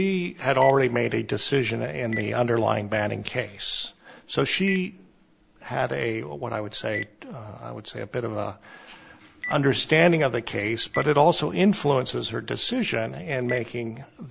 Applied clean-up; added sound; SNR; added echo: none; Telephone; 18 dB; none.